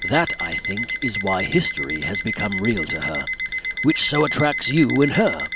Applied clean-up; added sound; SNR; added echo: none; Alarm; 4 dB; none.